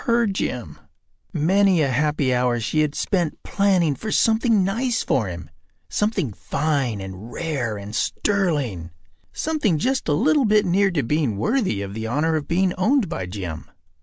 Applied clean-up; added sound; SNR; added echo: none; none; none; none.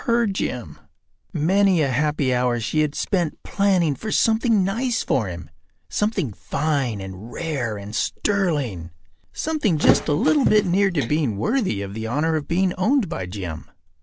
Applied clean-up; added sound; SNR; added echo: none; Thump, thud; 5 dB; none.